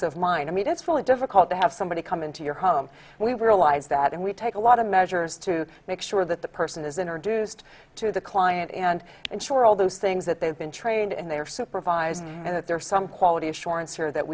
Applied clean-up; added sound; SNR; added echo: none; none; none; none.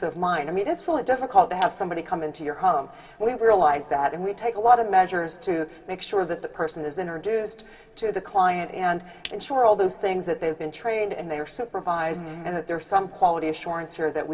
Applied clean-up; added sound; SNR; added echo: none; none; none; reverberation time 1.4 s.